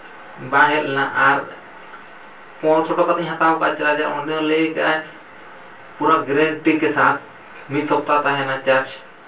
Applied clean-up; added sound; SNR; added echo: none; none; none; reverberation time 0.2 s.